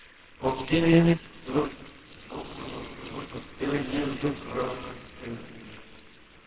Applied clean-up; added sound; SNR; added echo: neural separator model SepFormer WHAMR!.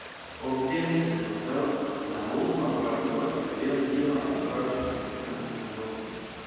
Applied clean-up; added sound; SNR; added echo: none; Stream; 14 dB; reverberation time 2.1 s.